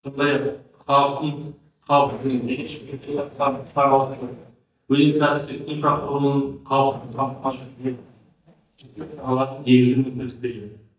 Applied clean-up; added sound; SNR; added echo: neural mask model DeepFilterNet 3.